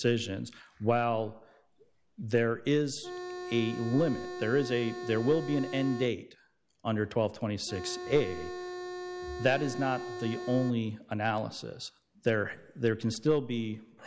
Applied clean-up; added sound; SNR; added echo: none; Organ; 8 dB; none.